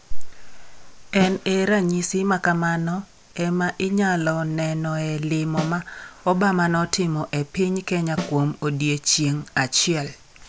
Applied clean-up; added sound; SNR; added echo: none; Snare drum; 15 dB; none.